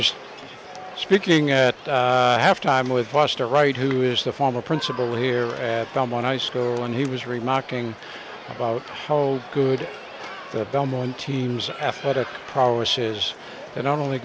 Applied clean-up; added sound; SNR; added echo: none; none; none; none.